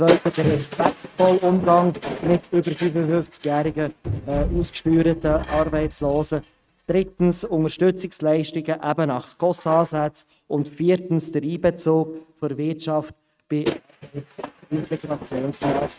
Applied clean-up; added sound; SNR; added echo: neural mask model RNNoise.